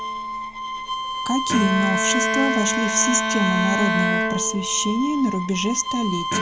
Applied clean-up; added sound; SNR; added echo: none; Bowed string instrument + Bowed string instrument; 1 dB; none.